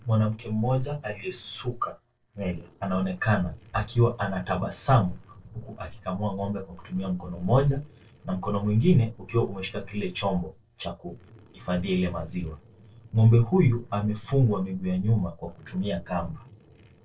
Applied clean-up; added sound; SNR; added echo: neural separator model SepFormer DNS4.